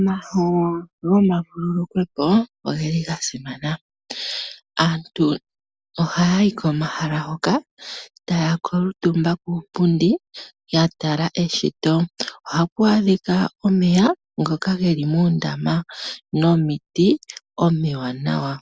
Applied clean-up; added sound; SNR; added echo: none; none; none; none.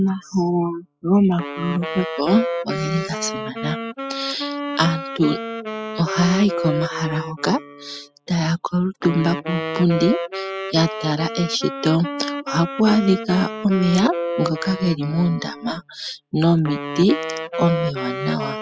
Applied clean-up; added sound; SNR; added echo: classical method spectral subtraction.